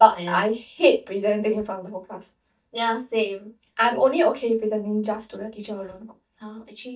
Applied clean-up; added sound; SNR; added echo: neural mask model DeepFilterNet 3.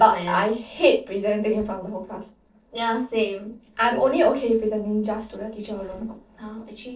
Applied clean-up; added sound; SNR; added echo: neural separator model SepFormer DNS4.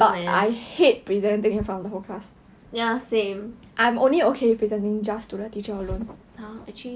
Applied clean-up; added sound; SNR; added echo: none; none; none; none.